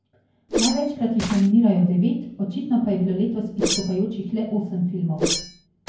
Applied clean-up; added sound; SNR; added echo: none; Whoosh, swoosh, swish; 8 dB; reverberation time 0.9 s.